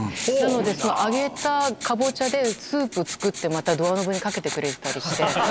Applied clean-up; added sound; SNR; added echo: none; Writing; 11 dB; none.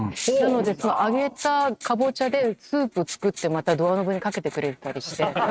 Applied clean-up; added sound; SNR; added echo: neural mask model RNNoise.